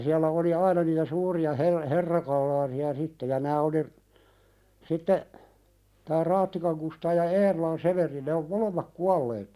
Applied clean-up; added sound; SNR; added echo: none; none; none; none.